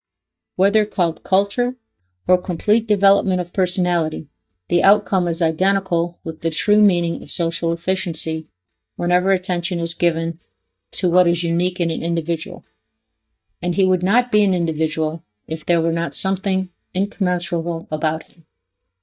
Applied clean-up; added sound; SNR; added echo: neural mask model DeepFilterNet 3.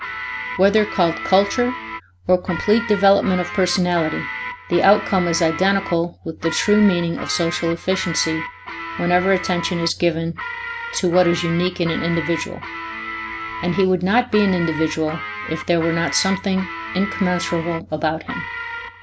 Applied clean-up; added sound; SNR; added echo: none; Guitar; 10 dB; none.